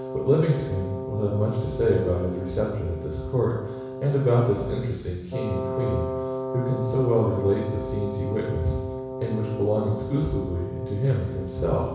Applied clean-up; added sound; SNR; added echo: none; Wind instrument, woodwind instrument; 7 dB; reverberation time 1.1 s.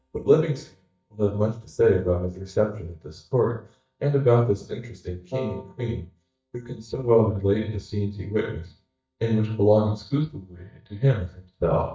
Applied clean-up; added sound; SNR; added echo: neural mask model DeepFilterNet 3.